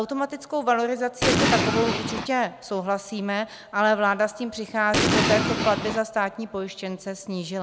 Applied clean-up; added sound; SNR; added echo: none; Explosion; -3 dB; none.